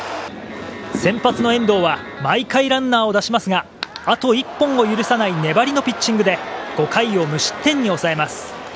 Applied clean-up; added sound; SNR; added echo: none; Guitar; 16 dB; none.